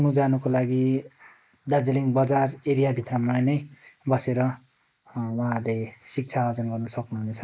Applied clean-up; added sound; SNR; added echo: neural mask model Resemble Enhance denoiser.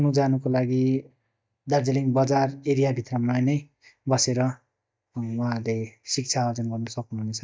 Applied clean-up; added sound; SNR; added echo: neural mask model DeepFilterNet 3.